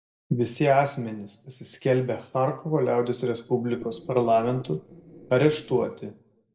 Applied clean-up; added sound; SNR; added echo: neural separator model SepFormer DNS4.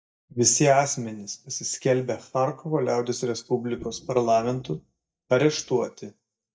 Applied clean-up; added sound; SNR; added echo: neural mask model DeepFilterNet 3.